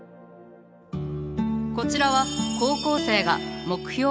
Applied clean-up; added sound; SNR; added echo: none; none; none; none.